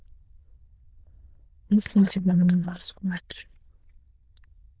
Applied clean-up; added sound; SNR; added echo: neural diffusion model UNIVERSE++.